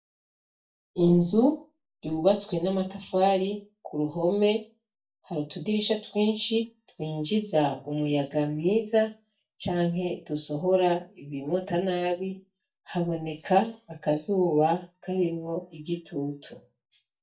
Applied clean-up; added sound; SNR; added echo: neural mask model DeepFilterNet 3.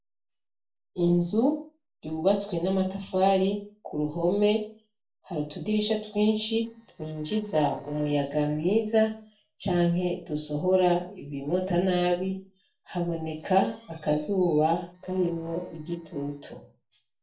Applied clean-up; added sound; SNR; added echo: neural separator model SepFormer DNS4.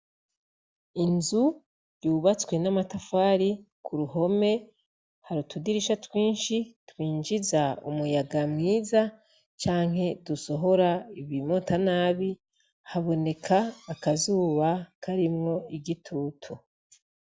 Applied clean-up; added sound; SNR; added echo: none; none; none; none.